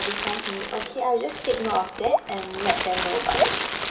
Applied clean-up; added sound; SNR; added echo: none; Crumpling, crinkling + Raindrop / Drip; 0 dB; none.